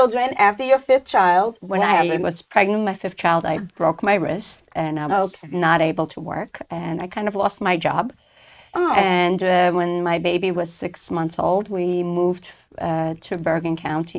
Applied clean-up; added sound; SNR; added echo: neural mask model Resemble Enhance denoiser.